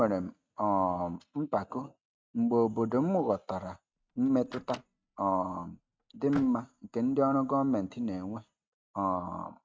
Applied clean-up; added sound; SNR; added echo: neural mask model RNNoise.